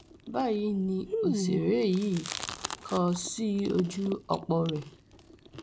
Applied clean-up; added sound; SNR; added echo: none; Chewing, mastication; 7 dB; none.